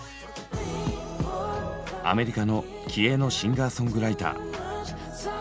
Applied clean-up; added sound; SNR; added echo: none; none; none; none.